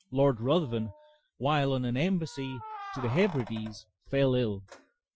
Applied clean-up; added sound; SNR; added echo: classical method Wiener filter.